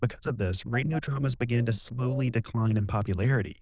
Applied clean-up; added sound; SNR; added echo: neural diffusion model UNIVERSE++.